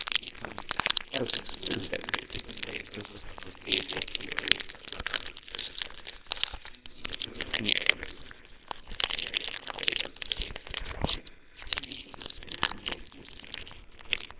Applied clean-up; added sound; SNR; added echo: neural separator model SepFormer WHAMR!.